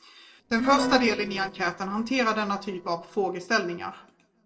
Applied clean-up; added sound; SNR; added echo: neural separator model SepFormer DNS4.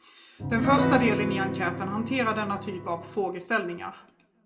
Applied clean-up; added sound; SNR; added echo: none; Piano; 2 dB; reverberation time 0.6 s.